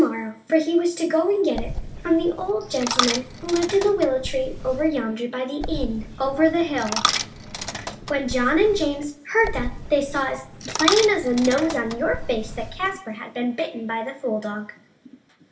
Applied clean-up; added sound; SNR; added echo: none; Coin (dropping); 6 dB; reverberation time 0.7 s.